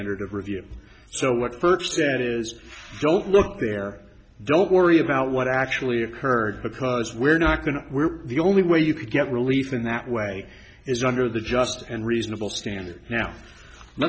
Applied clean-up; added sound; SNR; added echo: none; none; none; none.